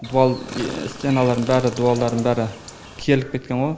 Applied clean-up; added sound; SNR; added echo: none; Chirp, tweet; 15 dB; none.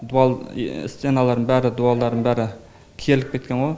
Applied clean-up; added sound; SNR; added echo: none; none; none; none.